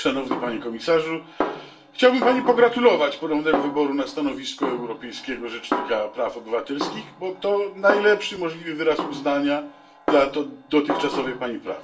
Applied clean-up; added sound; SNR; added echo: none; Snare drum; 9 dB; reverberation time 0.3 s.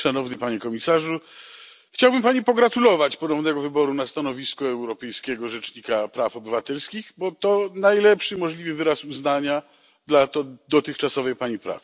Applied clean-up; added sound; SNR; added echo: none; none; none; none.